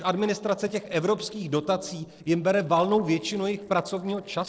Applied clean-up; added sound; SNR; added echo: neural separator model SepFormer DNS4.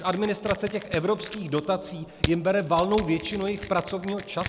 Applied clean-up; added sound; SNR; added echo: none; Crushing; 10 dB; none.